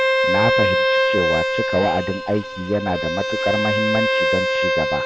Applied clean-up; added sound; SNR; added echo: none; Bowed string instrument; -4 dB; none.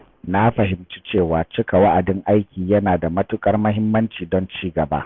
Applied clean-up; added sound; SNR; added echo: none; none; none; none.